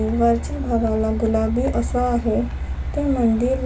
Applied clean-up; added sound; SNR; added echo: none; Truck; 5 dB; reverberation time 0.2 s.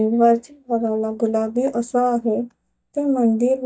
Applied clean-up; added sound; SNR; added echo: neural mask model DeepFilterNet 3.